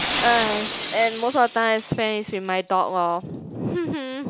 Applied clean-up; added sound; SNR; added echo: none; Shatter; 9 dB; none.